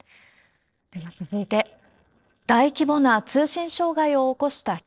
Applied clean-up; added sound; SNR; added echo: neural separator model SepFormer DNS4.